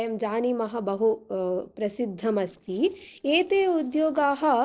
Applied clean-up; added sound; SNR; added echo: neural separator model SepFormer DNS4.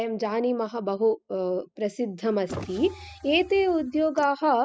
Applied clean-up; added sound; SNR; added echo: classical method spectral subtraction.